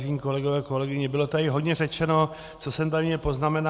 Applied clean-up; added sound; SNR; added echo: none; none; none; none.